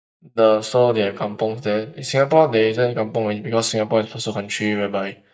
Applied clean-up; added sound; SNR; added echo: neural mask model DeepFilterNet 3.